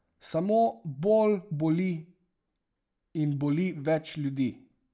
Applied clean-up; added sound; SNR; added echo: none; none; none; none.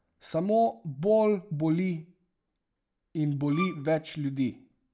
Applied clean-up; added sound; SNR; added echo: none; Bowed string instrument; 10 dB; none.